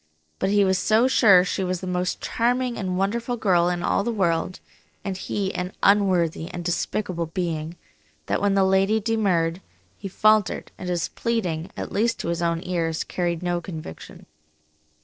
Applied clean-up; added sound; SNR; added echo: neural separator model SepFormer DNS4.